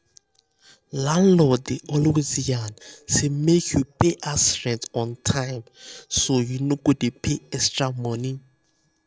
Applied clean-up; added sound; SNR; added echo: neural separator model SepFormer DNS4.